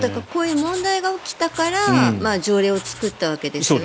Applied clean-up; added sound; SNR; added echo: none; Writing + Domestic sounds, home sounds; 17 dB; none.